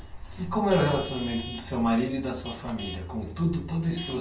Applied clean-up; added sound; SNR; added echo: none; Vehicle horn, car horn, honking / Truck; 16 dB; reverberation time 0.4 s.